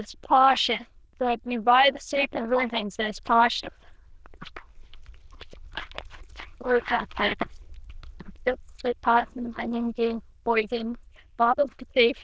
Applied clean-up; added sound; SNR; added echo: neural diffusion model UNIVERSE++.